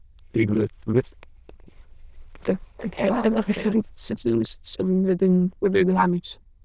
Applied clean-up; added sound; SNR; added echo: neural diffusion model UNIVERSE++.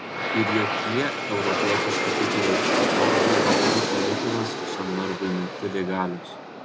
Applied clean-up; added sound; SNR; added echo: none; Aircraft; -4 dB; none.